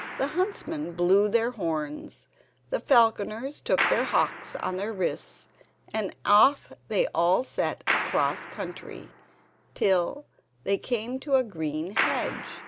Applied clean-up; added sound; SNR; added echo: none; Clapping; 10 dB; none.